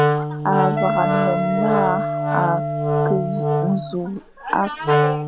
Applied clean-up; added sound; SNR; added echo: none; Wind instrument, woodwind instrument + Wind instrument, woodwind instrument; -3 dB; none.